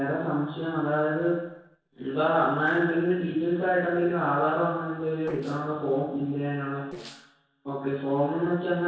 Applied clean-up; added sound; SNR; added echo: neural separator model SepFormer DNS4.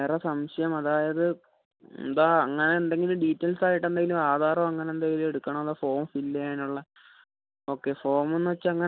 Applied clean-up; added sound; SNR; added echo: none; none; none; none.